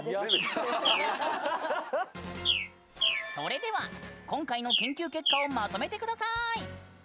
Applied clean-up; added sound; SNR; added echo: none; Bird; 1 dB; none.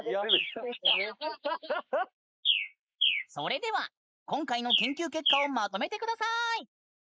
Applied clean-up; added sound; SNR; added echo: neural mask model Resemble Enhance denoiser.